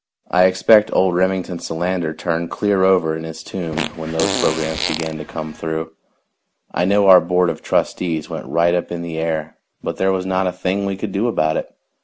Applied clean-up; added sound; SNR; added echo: none; Fart; 6 dB; none.